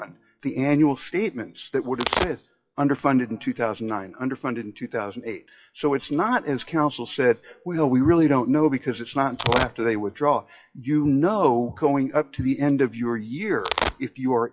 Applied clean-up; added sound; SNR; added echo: classical method WPE with log-MMSE.